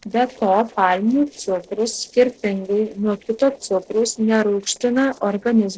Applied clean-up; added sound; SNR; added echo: neural separator model SepFormer DNS4.